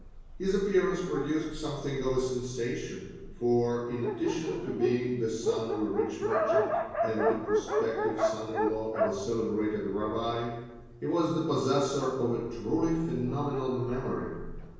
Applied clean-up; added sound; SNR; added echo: none; Dog; 4 dB; reverberation time 1.0 s.